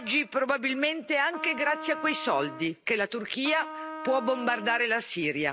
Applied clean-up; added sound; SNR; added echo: none; Trumpet; 11 dB; none.